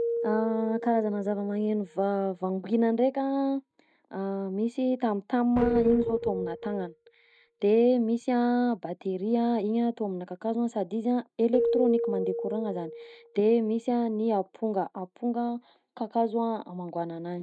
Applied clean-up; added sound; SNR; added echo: neural mask model RNNoise.